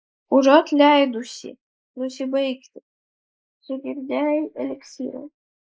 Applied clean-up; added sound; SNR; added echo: neural mask model Resemble Enhance denoiser.